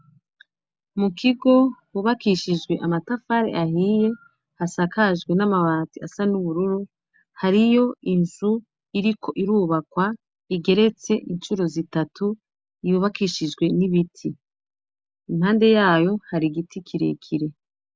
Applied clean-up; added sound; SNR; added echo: none; none; none; none.